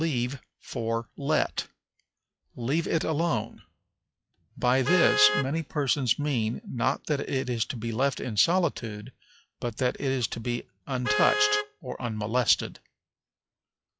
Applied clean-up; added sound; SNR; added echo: classical method log-MMSE.